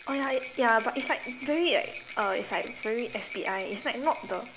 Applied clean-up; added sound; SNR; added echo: none; Rattle; 14 dB; none.